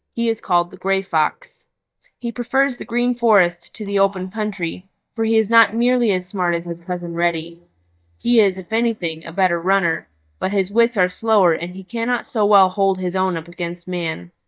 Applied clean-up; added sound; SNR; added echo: neural mask model DeepFilterNet 3.